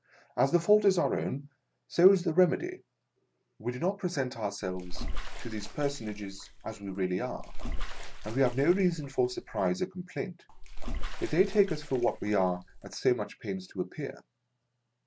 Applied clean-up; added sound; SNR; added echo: none; Bathtub (filling or washing) / Water / Splash, splatter; 3 dB; none.